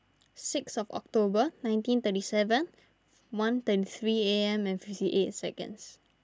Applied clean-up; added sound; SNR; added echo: none; none; none; none.